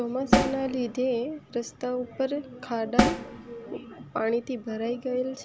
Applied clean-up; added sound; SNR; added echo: none; Snare drum; 0 dB; none.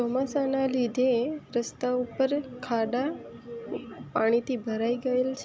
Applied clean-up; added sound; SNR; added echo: none; none; none; none.